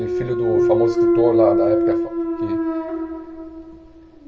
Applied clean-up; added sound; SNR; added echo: none; Thump, thud; -5 dB; reverberation time 0.2 s.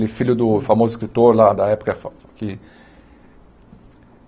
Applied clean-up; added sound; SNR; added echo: none; none; none; none.